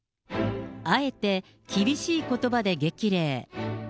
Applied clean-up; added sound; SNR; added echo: none; none; none; none.